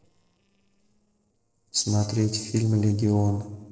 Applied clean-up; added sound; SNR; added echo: neural separator model SepFormer DNS4.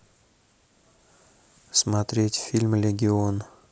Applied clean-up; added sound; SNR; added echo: none; none; none; none.